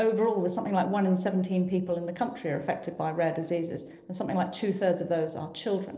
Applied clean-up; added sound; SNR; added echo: neural separator model SepFormer DNS4.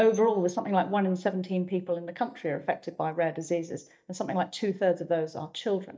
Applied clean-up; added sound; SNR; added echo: neural mask model DeepFilterNet 3.